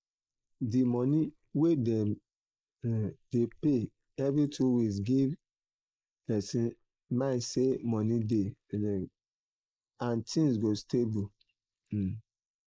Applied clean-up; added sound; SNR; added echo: neural mask model Resemble Enhance denoiser.